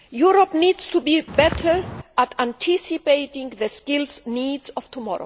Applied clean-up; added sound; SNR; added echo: none; Walk, footsteps; 9 dB; none.